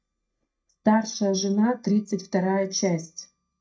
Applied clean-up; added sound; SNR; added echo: neural mask model DeepFilterNet 3.